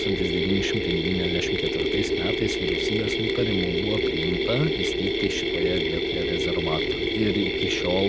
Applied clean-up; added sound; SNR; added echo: none; Mechanisms; -3 dB; none.